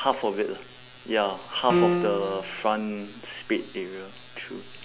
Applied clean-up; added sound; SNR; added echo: none; Piano; -2 dB; none.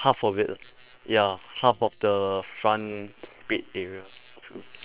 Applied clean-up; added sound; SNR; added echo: neural separator model SepFormer WHAM!.